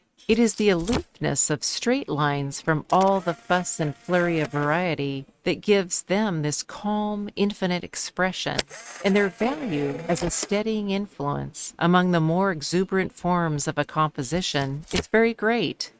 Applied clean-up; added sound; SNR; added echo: neural mask model RNNoise.